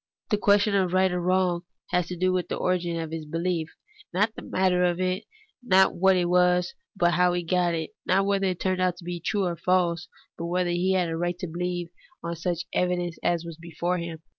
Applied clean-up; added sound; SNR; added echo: none; none; none; none.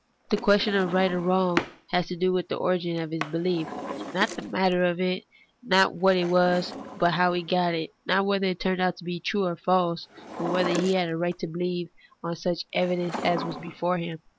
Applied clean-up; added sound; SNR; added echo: none; Drawer open or close; 12 dB; none.